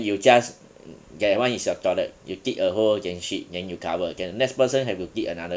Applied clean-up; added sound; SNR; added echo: none; none; none; none.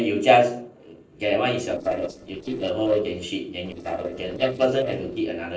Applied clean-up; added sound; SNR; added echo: neural separator model SepFormer DNS4.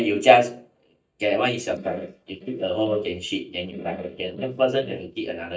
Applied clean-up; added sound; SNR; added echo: neural mask model DeepFilterNet 3.